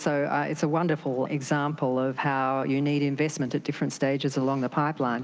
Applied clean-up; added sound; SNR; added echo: none; none; none; none.